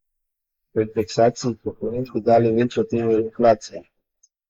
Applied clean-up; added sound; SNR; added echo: neural mask model Resemble Enhance denoiser.